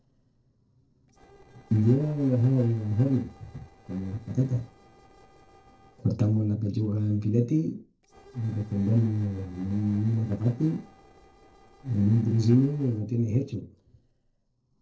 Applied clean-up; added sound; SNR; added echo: neural separator model SepFormer DNS4.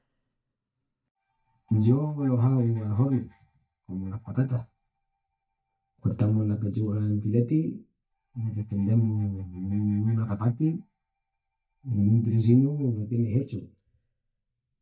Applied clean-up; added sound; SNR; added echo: neural mask model DeepFilterNet 3.